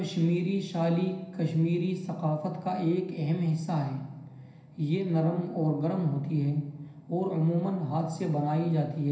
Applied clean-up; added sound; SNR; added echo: none; none; none; reverberation time 0.5 s.